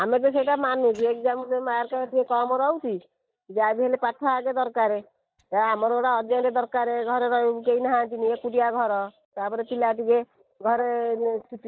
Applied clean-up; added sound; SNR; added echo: neural mask model DeepFilterNet 3.